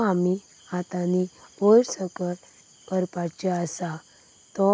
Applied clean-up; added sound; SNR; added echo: none; none; none; none.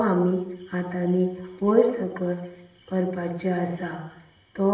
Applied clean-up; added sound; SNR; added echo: none; none; none; reverberation time 0.8 s.